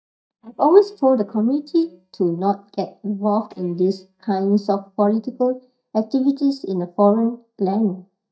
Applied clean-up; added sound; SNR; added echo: neural mask model DeepFilterNet 3.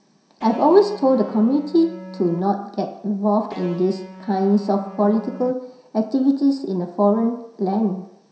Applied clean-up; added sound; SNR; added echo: none; Electric guitar; 17 dB; reverberation time 0.7 s.